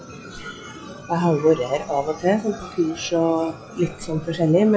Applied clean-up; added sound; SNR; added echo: classical method log-MMSE.